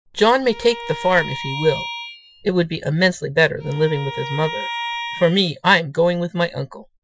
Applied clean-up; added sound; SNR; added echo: classical method Wiener filter.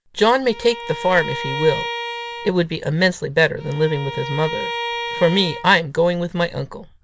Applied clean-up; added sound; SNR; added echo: none; Bowed string instrument; 9 dB; none.